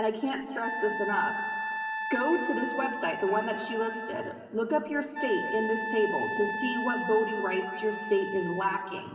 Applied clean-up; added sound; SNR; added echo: none; Wind instrument, woodwind instrument; 5 dB; reverberation time 2.0 s.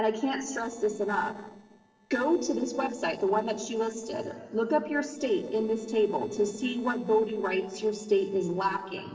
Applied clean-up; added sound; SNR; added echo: neural separator model SepFormer DNS4.